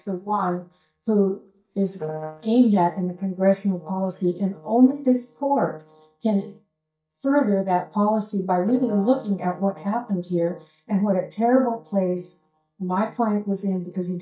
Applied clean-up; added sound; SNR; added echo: neural mask model DeepFilterNet 3.